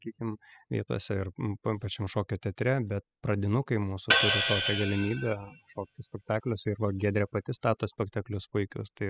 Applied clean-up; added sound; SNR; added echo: classical method spectral subtraction.